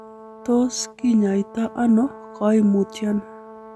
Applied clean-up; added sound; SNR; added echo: none; Brass instrument; 19 dB; none.